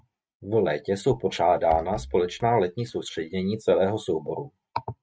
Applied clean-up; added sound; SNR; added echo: neural mask model RNNoise.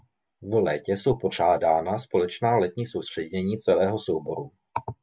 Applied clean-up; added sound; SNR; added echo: none; none; none; none.